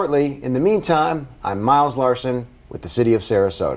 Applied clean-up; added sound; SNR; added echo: none; none; none; none.